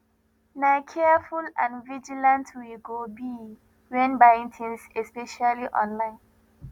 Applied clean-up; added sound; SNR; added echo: none; none; none; none.